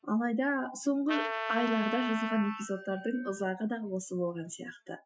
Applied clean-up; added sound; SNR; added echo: classical method Wiener filter.